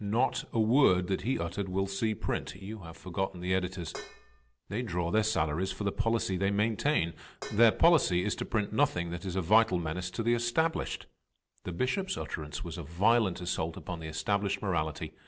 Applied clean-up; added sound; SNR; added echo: none; Dishes, pots, and pans; 15 dB; none.